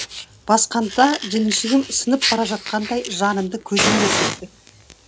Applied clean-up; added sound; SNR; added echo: none; Fire; 5 dB; none.